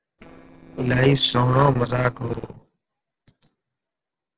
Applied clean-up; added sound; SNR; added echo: neural separator model SepFormer DNS4.